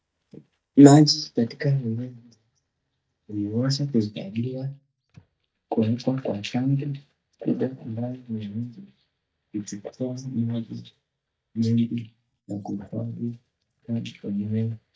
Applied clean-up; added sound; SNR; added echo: neural mask model DeepFilterNet 3.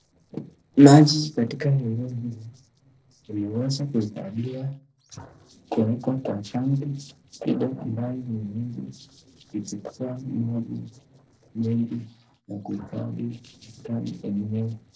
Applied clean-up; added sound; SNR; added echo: neural separator model SepFormer DNS4.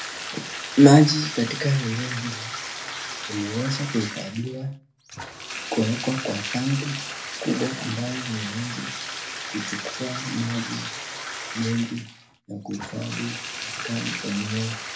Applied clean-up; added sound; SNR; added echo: none; Bathtub (filling or washing); 8 dB; reverberation time 0.3 s.